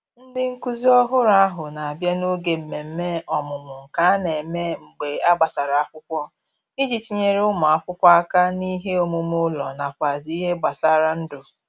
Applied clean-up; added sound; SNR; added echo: none; none; none; none.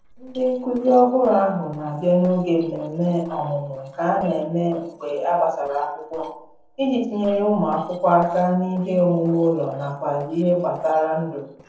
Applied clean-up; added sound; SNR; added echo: neural separator model SepFormer DNS4.